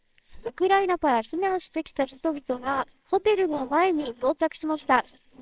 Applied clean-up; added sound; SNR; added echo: neural separator model SepFormer WHAMR!.